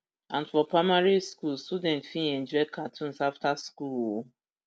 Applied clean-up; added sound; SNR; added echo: none; none; none; none.